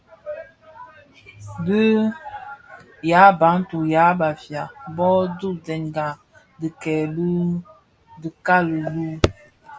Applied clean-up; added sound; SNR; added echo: none; none; none; none.